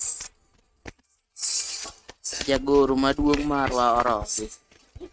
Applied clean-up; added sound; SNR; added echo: neural mask model RNNoise.